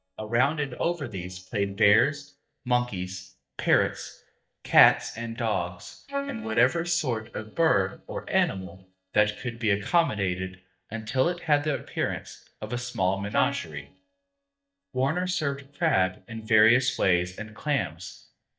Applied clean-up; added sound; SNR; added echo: neural mask model DeepFilterNet 3.